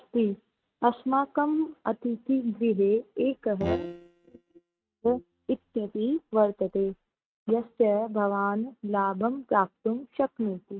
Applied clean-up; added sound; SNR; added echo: neural mask model RNNoise.